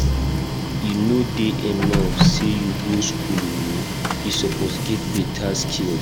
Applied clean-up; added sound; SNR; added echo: none; Printer + Musical instrument; -2 dB; none.